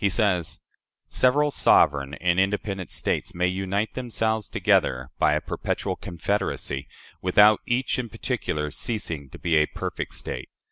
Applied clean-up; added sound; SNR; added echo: none; none; none; none.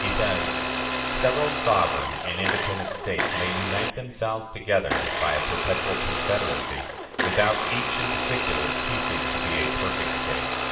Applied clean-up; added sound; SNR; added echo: none; Domestic sounds, home sounds; -1 dB; reverberation time 1.1 s.